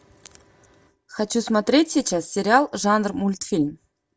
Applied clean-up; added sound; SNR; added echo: none; none; none; none.